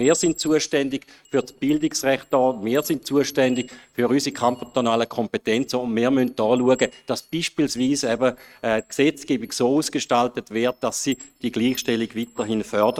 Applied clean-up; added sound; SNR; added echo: neural mask model RNNoise.